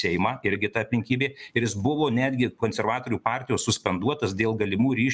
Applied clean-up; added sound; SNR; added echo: none; none; none; none.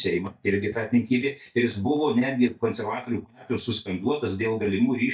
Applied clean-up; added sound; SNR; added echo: neural mask model DeepFilterNet 3.